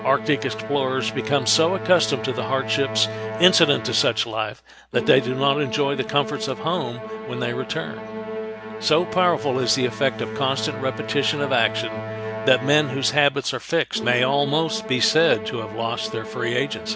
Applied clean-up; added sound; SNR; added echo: none; Musical instrument; 9 dB; none.